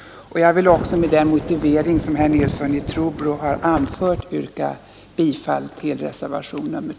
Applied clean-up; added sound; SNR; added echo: none; Wind; 8 dB; none.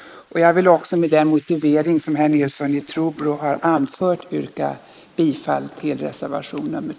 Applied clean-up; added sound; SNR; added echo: neural mask model Resemble Enhance denoiser.